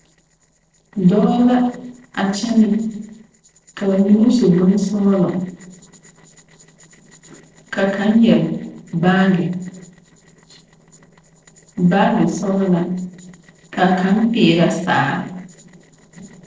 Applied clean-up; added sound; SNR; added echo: neural separator model SepFormer DNS4.